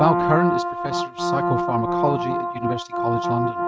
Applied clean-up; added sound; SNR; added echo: neural mask model RNNoise.